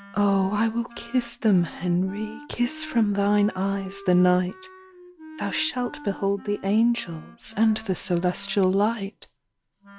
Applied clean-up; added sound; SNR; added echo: none; Wind instrument, woodwind instrument; 19 dB; none.